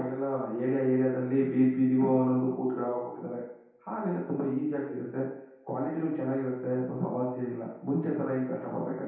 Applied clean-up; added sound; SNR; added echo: none; none; none; reverberation time 0.8 s.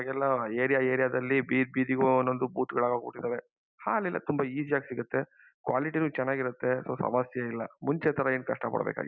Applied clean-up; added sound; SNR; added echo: none; none; none; none.